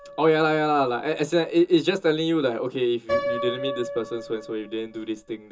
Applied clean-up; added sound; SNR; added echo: none; Piano; 10 dB; reverberation time 0.2 s.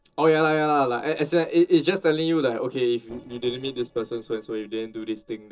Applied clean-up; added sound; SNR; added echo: neural separator model SepFormer DNS4.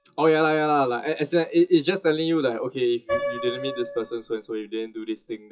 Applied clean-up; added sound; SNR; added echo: classical method WPE with log-MMSE.